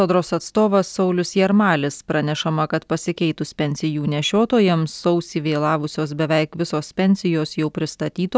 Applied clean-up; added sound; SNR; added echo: none; none; none; none.